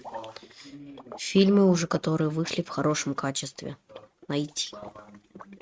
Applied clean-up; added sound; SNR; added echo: neural mask model RNNoise.